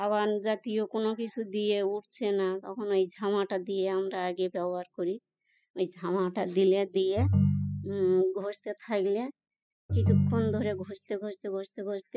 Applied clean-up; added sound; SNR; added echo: classical method spectral subtraction.